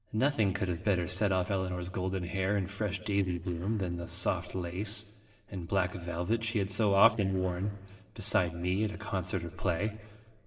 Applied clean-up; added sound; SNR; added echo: neural separator model SepFormer DNS4.